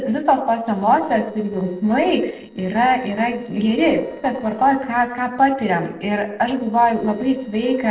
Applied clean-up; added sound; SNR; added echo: neural separator model SepFormer DNS4.